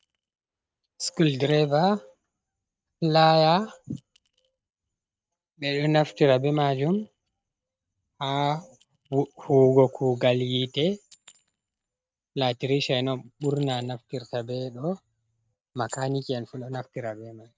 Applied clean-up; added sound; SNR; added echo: neural mask model RNNoise.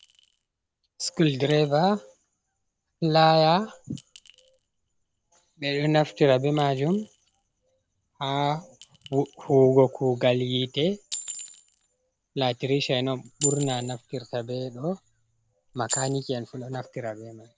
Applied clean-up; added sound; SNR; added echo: none; Chink, clink; 15 dB; none.